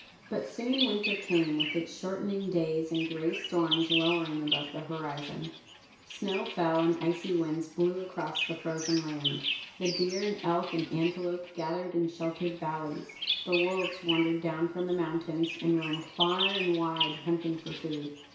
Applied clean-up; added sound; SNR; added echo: none; Bird vocalization, bird call, bird song; 7 dB; reverberation time 0.6 s.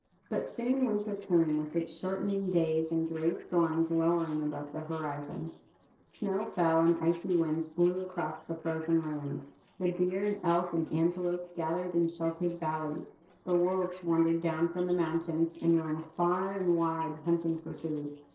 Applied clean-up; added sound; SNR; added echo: neural separator model SepFormer DNS4.